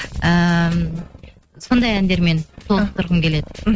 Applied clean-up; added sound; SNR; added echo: neural mask model RNNoise.